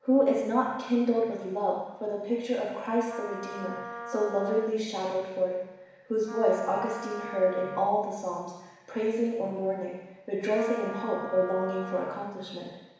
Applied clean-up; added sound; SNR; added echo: none; Wind instrument, woodwind instrument; 13 dB; reverberation time 1.1 s.